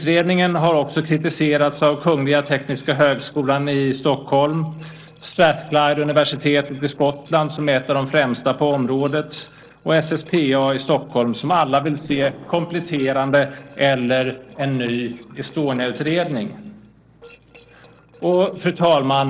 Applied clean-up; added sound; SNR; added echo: neural separator model SepFormer DNS4.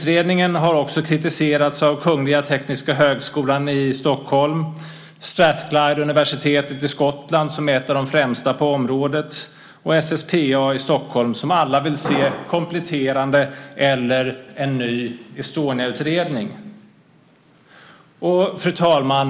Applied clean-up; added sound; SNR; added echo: none; none; none; none.